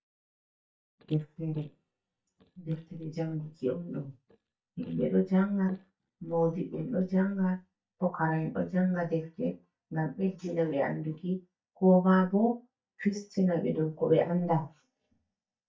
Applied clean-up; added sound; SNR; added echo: neural mask model DeepFilterNet 3.